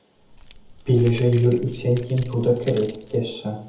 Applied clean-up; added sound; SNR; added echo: none; Keys jangling; 12 dB; reverberation time 0.7 s.